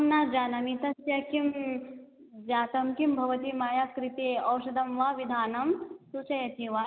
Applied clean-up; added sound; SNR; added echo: none; none; none; none.